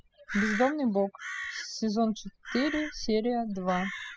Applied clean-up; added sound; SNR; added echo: classical method spectral subtraction.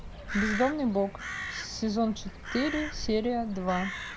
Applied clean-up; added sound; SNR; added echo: none; Crow; 7 dB; none.